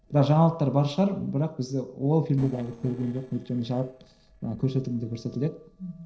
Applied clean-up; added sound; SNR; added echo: neural separator model SepFormer DNS4.